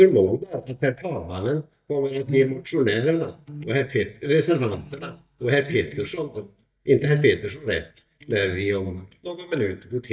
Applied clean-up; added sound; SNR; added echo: neural mask model DeepFilterNet 3.